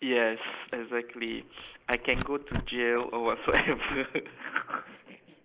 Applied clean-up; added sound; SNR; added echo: neural mask model Resemble Enhance denoiser.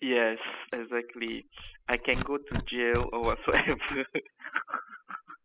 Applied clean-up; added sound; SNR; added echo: classical method spectral subtraction.